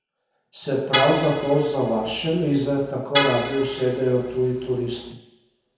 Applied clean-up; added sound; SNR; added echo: none; Vehicle horn, car horn, honking; 6 dB; reverberation time 1.0 s.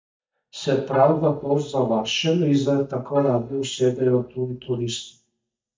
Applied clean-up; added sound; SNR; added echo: neural mask model DeepFilterNet 3.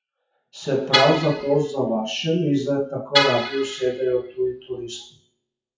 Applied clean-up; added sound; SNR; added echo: classical method WPE with log-MMSE.